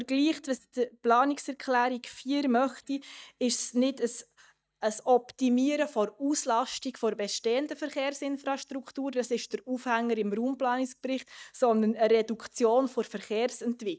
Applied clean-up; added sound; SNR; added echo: neural mask model DeepFilterNet 3.